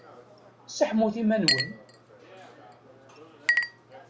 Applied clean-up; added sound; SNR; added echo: none; Chink, clink; 2 dB; none.